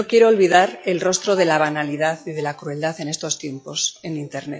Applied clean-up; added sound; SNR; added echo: classical method log-MMSE.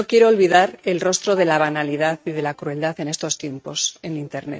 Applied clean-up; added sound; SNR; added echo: neural mask model RNNoise.